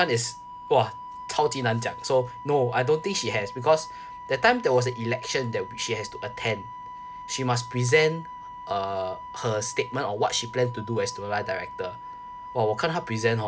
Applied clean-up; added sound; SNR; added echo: none; Wind instrument, woodwind instrument; 13 dB; none.